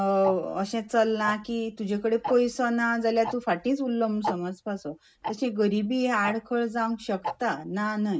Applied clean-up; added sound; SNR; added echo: neural mask model Resemble Enhance denoiser.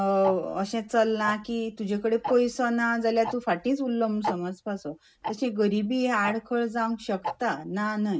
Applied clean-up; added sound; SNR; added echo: none; Tick-tock; 13 dB; none.